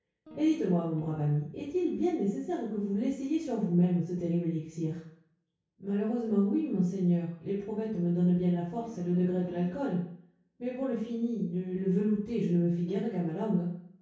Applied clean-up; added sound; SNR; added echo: none; Guitar; 19 dB; reverberation time 0.6 s.